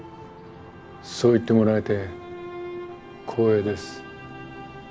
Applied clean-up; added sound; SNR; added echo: none; none; none; none.